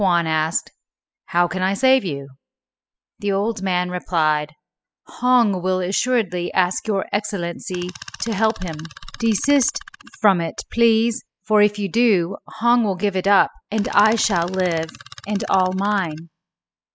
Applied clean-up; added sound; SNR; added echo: classical method spectral subtraction.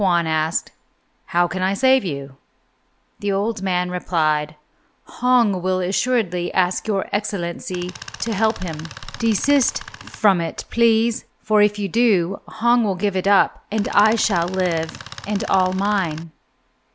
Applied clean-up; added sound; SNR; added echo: none; Tools; 15 dB; none.